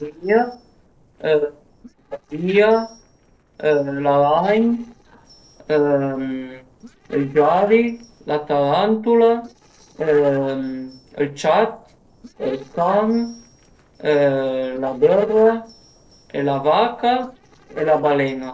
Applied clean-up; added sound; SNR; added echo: neural separator model SepFormer DNS4.